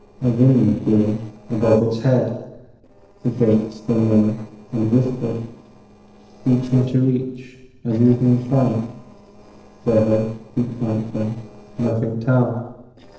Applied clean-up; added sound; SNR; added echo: neural separator model SepFormer DNS4.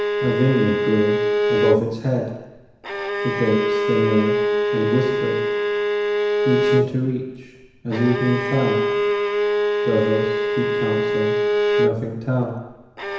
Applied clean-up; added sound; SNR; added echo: none; Bowed string instrument; -2 dB; reverberation time 1.0 s.